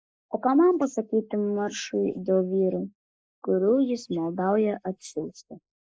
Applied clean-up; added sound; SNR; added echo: neural mask model Resemble Enhance denoiser.